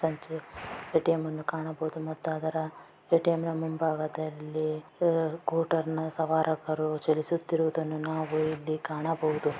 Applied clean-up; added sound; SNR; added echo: none; none; none; none.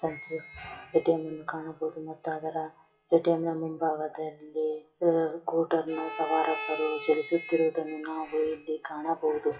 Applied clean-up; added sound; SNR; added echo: classical method WPE with log-MMSE.